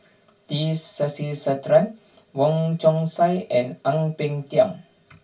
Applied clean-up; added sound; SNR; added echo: none; none; none; reverberation time 0.2 s.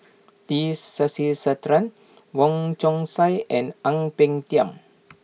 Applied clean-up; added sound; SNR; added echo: none; none; none; none.